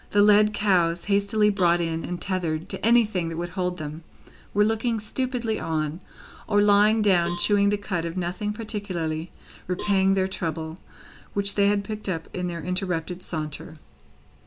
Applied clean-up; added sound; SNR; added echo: none; Cowbell; 18 dB; none.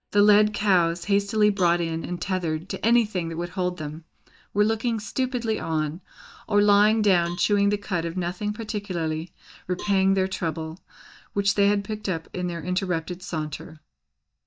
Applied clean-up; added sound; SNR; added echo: neural mask model DeepFilterNet 3.